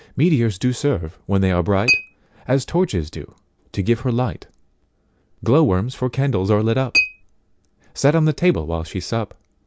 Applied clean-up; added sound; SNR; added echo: none; Chink, clink; 10 dB; none.